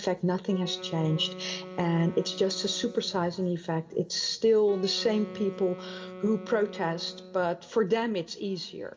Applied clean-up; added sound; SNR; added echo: none; Wind instrument, woodwind instrument; 15 dB; reverberation time 0.5 s.